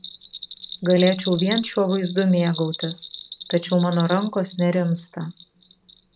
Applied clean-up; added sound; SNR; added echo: none; Bell; 13 dB; none.